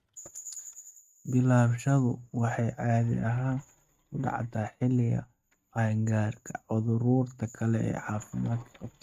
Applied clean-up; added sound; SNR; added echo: neural mask model RNNoise.